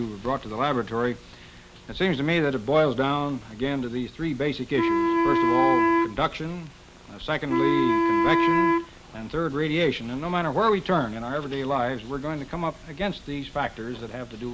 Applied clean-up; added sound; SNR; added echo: none; Wind instrument, woodwind instrument; -3 dB; none.